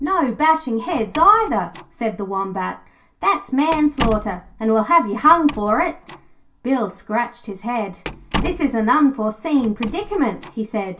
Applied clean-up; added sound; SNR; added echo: none; Slam; 13 dB; reverberation time 0.2 s.